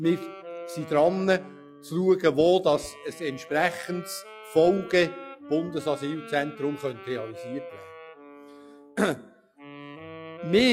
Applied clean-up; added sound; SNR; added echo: classical method log-MMSE.